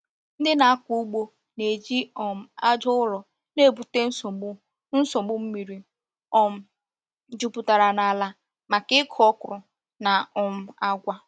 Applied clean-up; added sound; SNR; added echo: none; none; none; none.